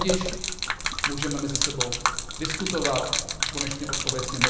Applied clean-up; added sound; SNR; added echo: none; Gurgling / Liquid; -3 dB; reverberation time 1.0 s.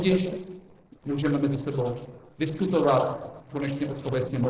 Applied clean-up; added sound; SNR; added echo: neural separator model SepFormer DNS4.